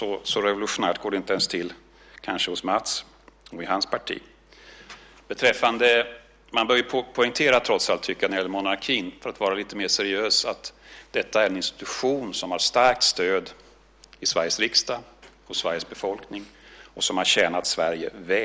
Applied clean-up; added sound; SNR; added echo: none; none; none; none.